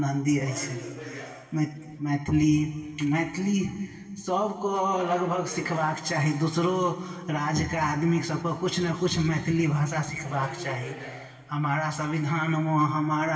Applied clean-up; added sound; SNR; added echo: none; Subway, metro, underground; 16 dB; reverberation time 2.5 s.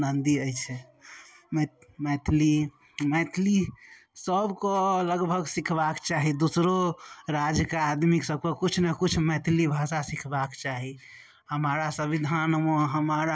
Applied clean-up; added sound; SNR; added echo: none; none; none; none.